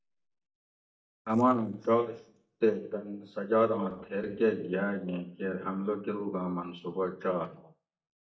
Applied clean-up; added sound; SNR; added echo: neural mask model DeepFilterNet 3.